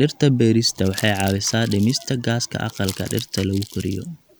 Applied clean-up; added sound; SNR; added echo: none; Crumpling, crinkling; 16 dB; none.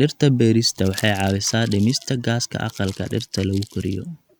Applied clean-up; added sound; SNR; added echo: neural mask model RNNoise.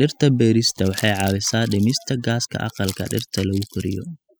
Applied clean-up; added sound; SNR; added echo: classical method spectral subtraction.